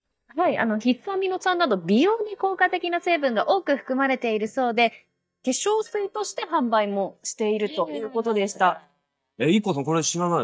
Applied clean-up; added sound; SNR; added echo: neural mask model DeepFilterNet 3.